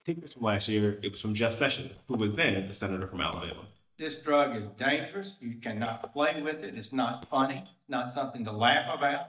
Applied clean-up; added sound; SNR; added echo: neural mask model DeepFilterNet 3.